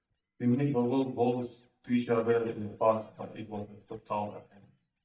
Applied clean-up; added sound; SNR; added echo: neural mask model DeepFilterNet 3.